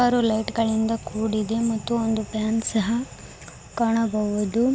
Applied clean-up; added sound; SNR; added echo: none; none; none; none.